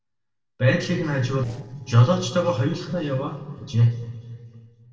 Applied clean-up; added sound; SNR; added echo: neural separator model SepFormer DNS4.